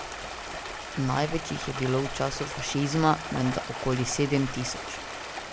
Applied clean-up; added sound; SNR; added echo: none; Stream; 8 dB; none.